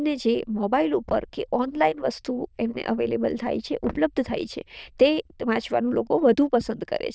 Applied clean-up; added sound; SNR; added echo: neural diffusion model UNIVERSE++.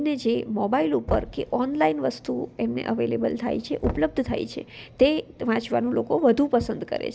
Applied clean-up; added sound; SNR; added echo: none; Knock; 14 dB; none.